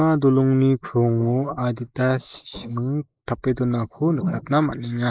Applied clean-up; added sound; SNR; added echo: neural mask model Resemble Enhance denoiser.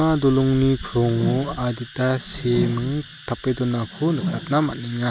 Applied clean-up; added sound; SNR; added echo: none; Whoosh, swoosh, swish; 10 dB; none.